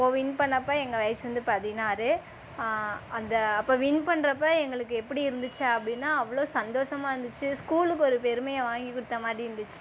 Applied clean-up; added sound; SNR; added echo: none; none; none; none.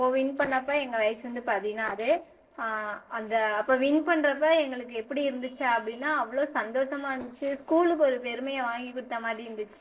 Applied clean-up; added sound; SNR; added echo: neural separator model SepFormer DNS4.